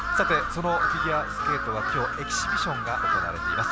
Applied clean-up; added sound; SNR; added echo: none; Crow; -3 dB; none.